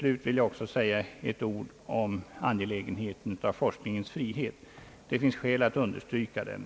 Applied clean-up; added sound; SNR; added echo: none; none; none; none.